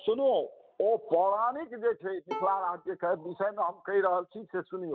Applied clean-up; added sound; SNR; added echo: neural mask model RNNoise.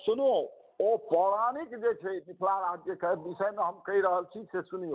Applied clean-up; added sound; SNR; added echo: none; none; none; none.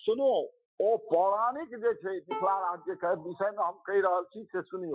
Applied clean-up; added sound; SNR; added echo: classical method Wiener filter.